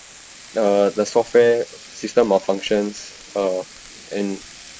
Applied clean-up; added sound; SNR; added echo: neural mask model Resemble Enhance denoiser.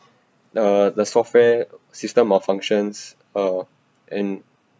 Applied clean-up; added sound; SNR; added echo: none; none; none; none.